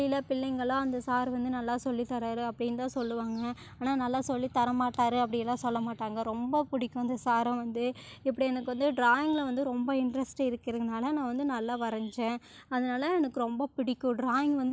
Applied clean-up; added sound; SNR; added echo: none; none; none; none.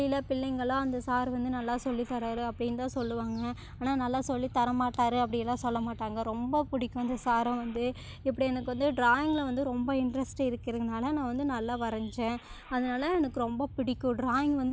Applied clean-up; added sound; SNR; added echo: none; Engine starting / Car; 16 dB; none.